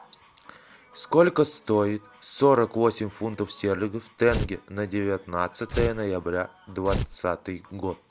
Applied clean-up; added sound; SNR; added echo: none; Tearing; 4 dB; none.